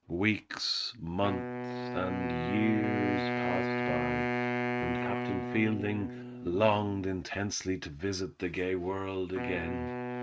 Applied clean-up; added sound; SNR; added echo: neural mask model RNNoise.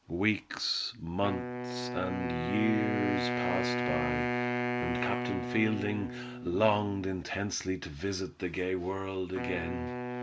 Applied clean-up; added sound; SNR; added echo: none; Wind instrument, woodwind instrument; 2 dB; none.